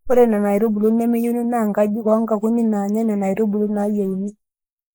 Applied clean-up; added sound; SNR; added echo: neural mask model Resemble Enhance denoiser.